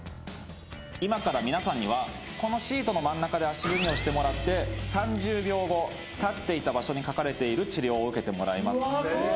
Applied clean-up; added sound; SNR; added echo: none; none; none; none.